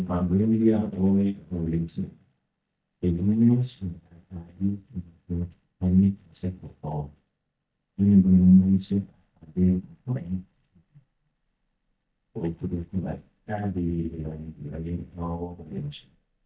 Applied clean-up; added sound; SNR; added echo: neural mask model DeepFilterNet 3.